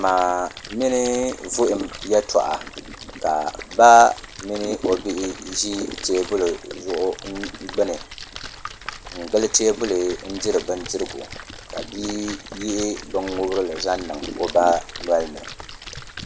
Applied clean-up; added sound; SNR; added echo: none; Splash, splatter; 15 dB; none.